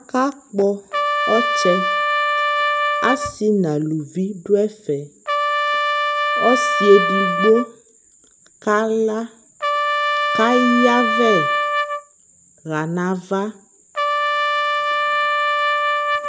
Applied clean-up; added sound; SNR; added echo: none; Trumpet; 0 dB; none.